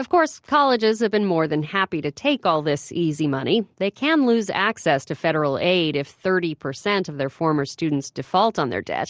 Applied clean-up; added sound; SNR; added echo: none; none; none; none.